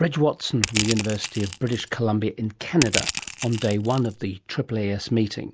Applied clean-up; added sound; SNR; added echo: none; Crushing; 5 dB; none.